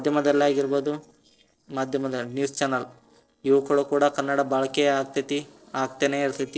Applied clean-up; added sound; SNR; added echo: neural separator model SepFormer DNS4.